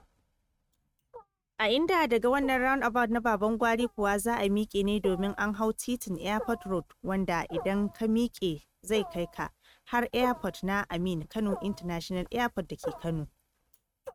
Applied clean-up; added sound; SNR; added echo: neural mask model RNNoise.